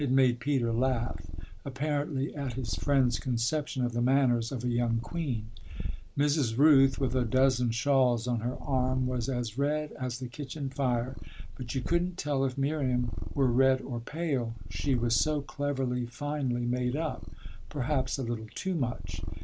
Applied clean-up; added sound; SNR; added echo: none; Purr; 8 dB; none.